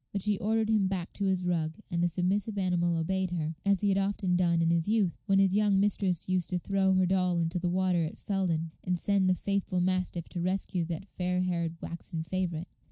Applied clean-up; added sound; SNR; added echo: none; none; none; none.